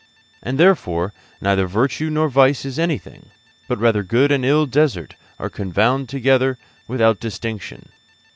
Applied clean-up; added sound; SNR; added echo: none; none; none; none.